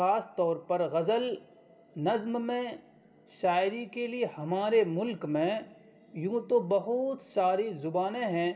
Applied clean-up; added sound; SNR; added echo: none; none; none; reverberation time 2.3 s.